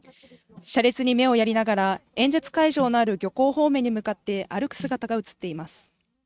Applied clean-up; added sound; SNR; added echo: neural mask model RNNoise.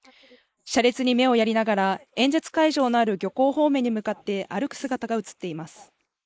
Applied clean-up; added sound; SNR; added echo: neural mask model Resemble Enhance denoiser.